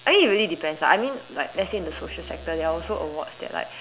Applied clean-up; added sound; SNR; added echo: none; Musical instrument; 17 dB; none.